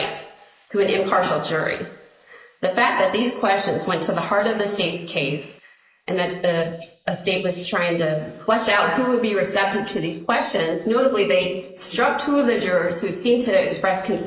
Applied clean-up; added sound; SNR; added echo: neural mask model Resemble Enhance denoiser.